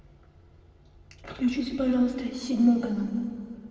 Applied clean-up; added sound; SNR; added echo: none; none; none; reverberation time 2.3 s.